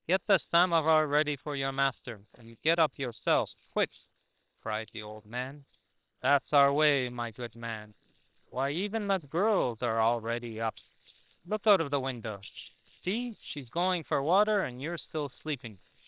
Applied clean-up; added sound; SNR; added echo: neural separator model SepFormer WHAM!.